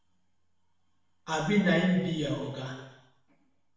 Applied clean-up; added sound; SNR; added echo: none; none; none; reverberation time 1.0 s.